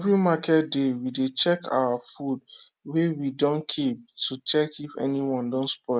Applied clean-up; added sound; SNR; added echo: none; none; none; none.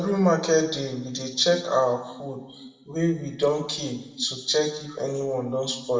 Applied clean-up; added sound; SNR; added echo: none; none; none; reverberation time 0.8 s.